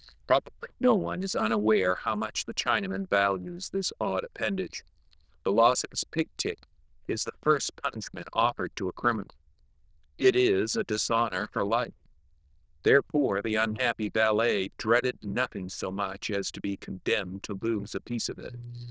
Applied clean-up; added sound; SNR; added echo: neural diffusion model UNIVERSE++.